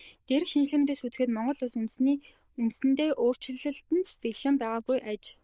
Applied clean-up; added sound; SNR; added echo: neural diffusion model UNIVERSE++.